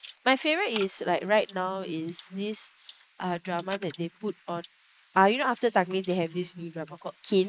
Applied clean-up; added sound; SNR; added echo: neural mask model Resemble Enhance denoiser.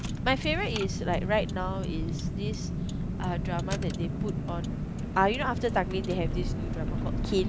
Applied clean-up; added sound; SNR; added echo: none; Car; -1 dB; none.